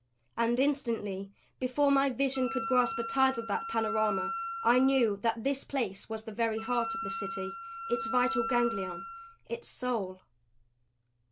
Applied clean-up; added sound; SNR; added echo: none; Wind instrument, woodwind instrument; 6 dB; none.